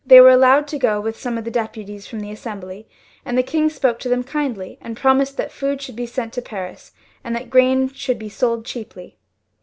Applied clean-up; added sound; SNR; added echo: none; none; none; none.